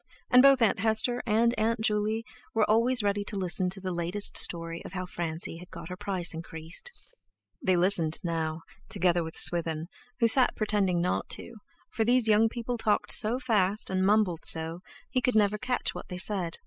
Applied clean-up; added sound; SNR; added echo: neural mask model Resemble Enhance denoiser.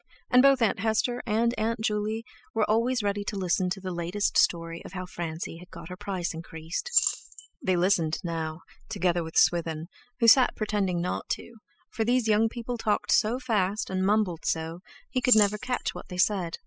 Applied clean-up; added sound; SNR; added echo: classical method spectral subtraction.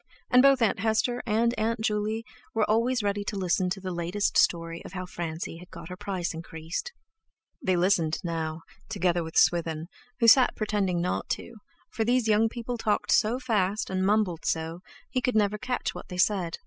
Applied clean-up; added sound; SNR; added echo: none; none; none; none.